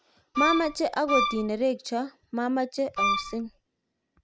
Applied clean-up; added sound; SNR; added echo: none; Wind instrument, woodwind instrument; 0 dB; none.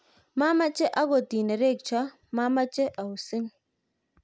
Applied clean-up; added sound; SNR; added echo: none; none; none; none.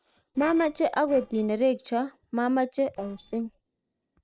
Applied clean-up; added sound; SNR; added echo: neural separator model SepFormer DNS4.